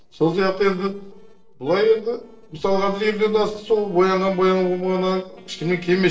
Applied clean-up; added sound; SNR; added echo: neural separator model SepFormer DNS4.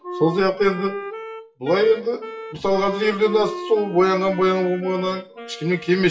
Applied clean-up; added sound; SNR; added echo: classical method WPE with log-MMSE.